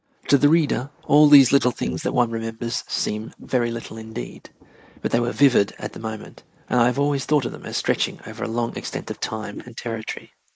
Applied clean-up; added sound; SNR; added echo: neural mask model Resemble Enhance denoiser.